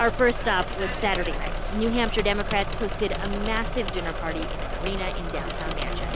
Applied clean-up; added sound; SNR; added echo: none; Engine / Mechanisms; 1 dB; none.